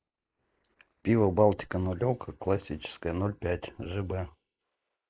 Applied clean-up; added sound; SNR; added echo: neural mask model Resemble Enhance denoiser.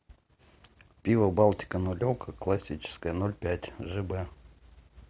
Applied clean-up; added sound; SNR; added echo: none; none; none; none.